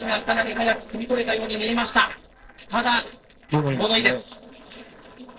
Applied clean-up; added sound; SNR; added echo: neural separator model SepFormer DNS4.